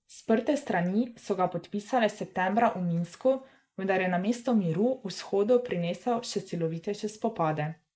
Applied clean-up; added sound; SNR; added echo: neural mask model Resemble Enhance denoiser.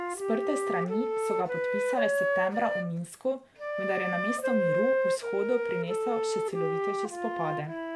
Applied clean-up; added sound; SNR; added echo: none; Wind instrument, woodwind instrument; -3 dB; none.